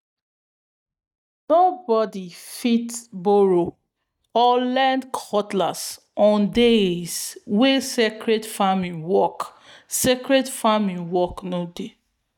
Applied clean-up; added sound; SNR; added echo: neural mask model DeepFilterNet 3.